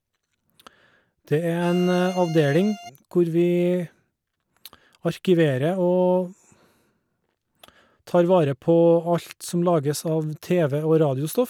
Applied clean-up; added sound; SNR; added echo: none; Bowed string instrument; 15 dB; none.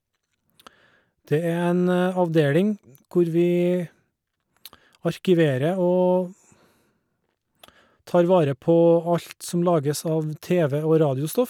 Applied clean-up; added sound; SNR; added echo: none; none; none; none.